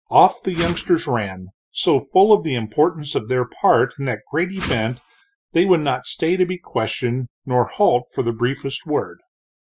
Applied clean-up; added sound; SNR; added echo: classical method Wiener filter.